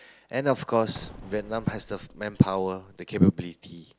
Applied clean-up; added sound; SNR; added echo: none; Explosion; 19 dB; none.